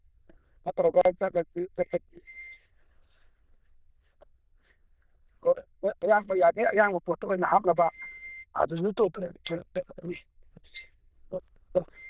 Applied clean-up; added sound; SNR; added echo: neural diffusion model UNIVERSE++.